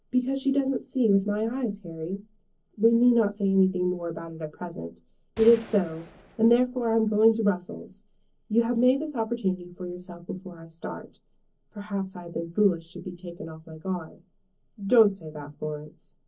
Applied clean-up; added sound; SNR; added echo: neural separator model SepFormer DNS4.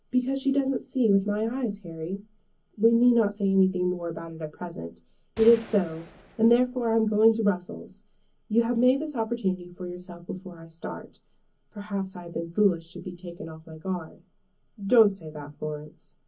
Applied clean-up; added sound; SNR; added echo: none; Gunshot, gunfire; 19 dB; reverberation time 0.3 s.